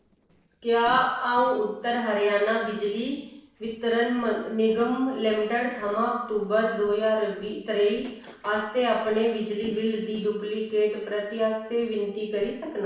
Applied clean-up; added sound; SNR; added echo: neural separator model SepFormer DNS4.